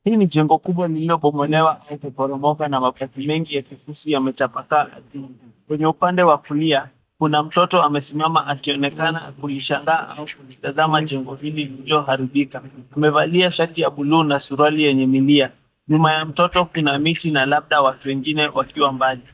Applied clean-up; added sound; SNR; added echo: neural mask model DeepFilterNet 3.